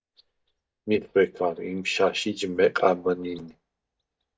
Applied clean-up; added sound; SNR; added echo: neural mask model DeepFilterNet 3.